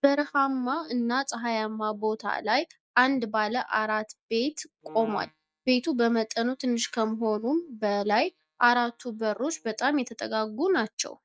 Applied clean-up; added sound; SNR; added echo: neural mask model DeepFilterNet 3.